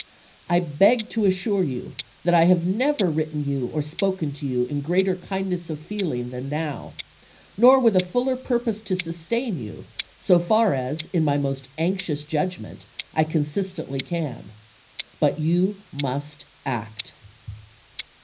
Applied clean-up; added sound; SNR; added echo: none; Tick-tock; 19 dB; reverberation time 0.4 s.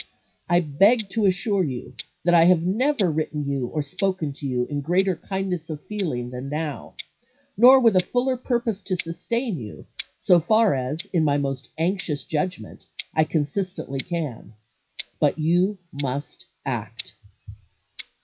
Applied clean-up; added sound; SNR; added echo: classical method WPE with log-MMSE.